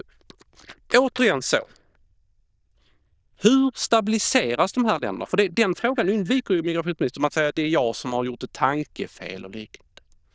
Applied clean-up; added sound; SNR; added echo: neural diffusion model UNIVERSE++.